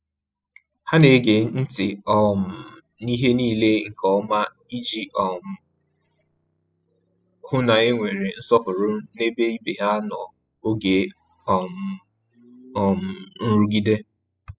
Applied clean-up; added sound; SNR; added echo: classical method spectral subtraction.